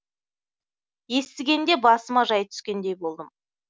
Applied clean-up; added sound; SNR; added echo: none; none; none; none.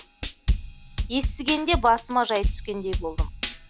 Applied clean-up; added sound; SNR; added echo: none; Drum kit; 2 dB; none.